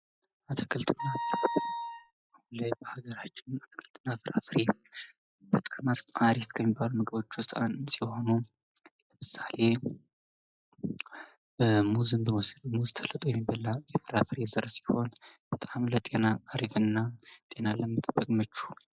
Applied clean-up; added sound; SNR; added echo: classical method log-MMSE.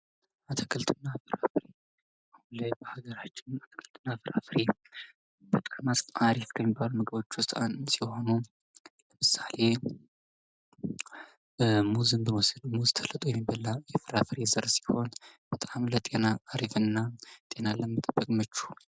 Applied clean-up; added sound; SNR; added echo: none; none; none; none.